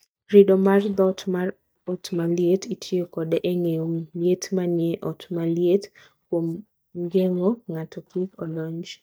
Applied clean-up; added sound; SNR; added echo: neural mask model DeepFilterNet 3.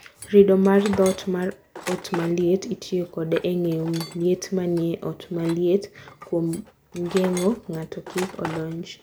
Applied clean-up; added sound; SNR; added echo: none; Tools; 16 dB; none.